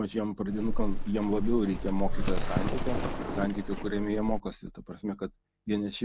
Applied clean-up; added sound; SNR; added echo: none; Livestock, farm animals, working animals; -3 dB; none.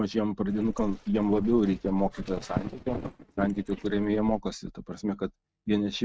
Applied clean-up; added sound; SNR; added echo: neural mask model RNNoise.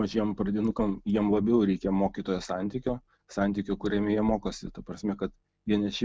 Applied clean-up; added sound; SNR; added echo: none; none; none; none.